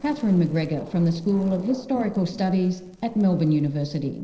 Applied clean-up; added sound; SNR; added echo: neural separator model SepFormer DNS4.